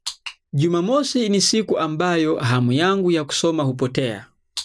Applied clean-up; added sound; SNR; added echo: none; none; none; none.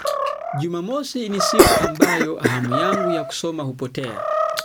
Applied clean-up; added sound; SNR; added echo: none; Cough + Animal; -4 dB; none.